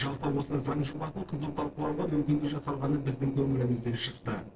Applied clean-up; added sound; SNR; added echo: neural separator model SepFormer DNS4.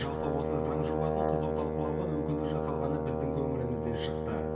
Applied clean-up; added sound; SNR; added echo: none; Brass instrument; -4 dB; reverberation time 0.8 s.